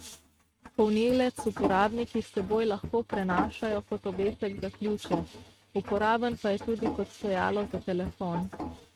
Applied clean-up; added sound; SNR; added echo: neural mask model RNNoise.